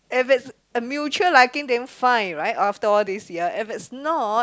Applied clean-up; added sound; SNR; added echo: none; none; none; none.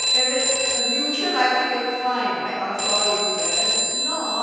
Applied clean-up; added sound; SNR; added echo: none; Telephone; -2 dB; reverberation time 2.1 s.